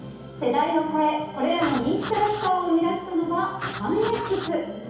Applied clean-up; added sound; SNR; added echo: none; Writing; 9 dB; reverberation time 2.2 s.